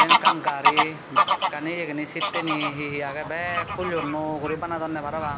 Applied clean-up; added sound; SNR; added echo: none; Bird vocalization, bird call, bird song / Fowl; -4 dB; none.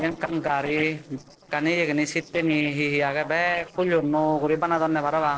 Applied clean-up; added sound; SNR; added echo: neural separator model SepFormer DNS4.